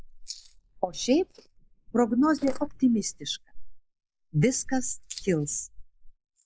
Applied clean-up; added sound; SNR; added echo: neural mask model Resemble Enhance denoiser.